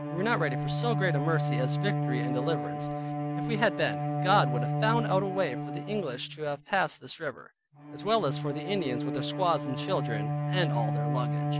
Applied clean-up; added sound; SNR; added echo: none; Bowed string instrument; 0 dB; none.